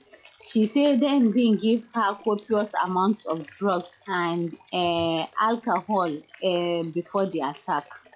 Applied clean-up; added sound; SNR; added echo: classical method log-MMSE.